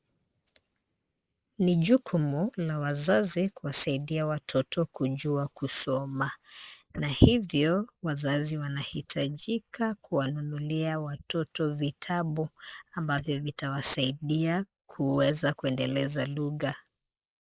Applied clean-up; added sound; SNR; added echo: neural mask model Resemble Enhance denoiser.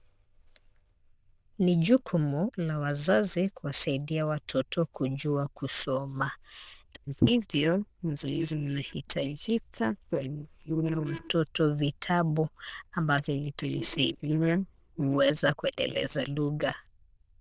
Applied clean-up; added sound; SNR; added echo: neural diffusion model UNIVERSE++.